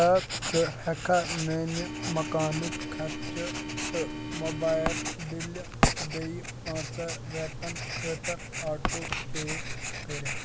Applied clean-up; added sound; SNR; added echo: none; Writing + Organ; 2 dB; none.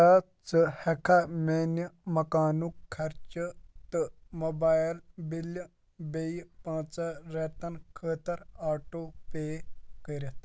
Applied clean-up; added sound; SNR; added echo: none; none; none; none.